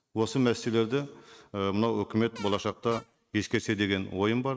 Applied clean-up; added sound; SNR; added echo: neural mask model RNNoise.